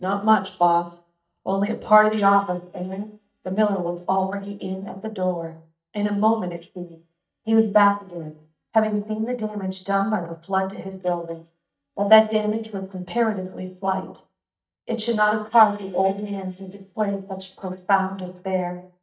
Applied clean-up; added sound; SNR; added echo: neural mask model DeepFilterNet 3.